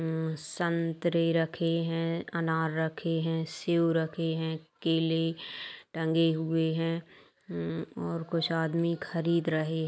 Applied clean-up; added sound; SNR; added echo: none; none; none; none.